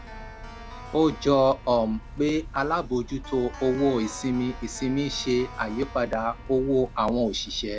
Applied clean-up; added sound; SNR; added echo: none; Keyboard (musical); 14 dB; none.